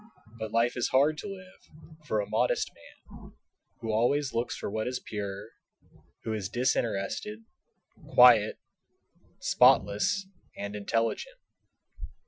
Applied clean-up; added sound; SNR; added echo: classical method Wiener filter.